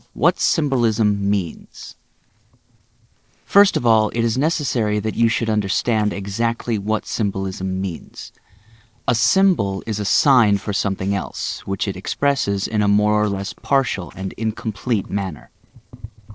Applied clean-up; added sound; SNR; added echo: neural separator model SepFormer DNS4.